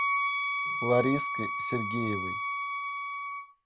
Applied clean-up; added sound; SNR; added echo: none; Wind instrument, woodwind instrument; 4 dB; none.